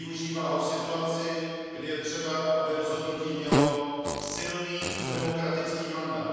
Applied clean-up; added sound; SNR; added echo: none; Fart; 1 dB; reverberation time 2.1 s.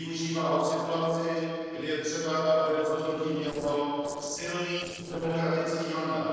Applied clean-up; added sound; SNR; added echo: neural separator model SepFormer DNS4.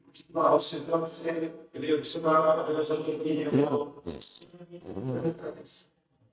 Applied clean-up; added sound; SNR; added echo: neural mask model DeepFilterNet 3.